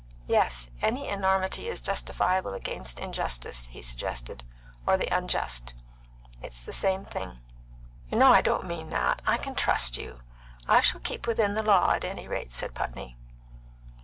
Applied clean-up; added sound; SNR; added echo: none; none; none; none.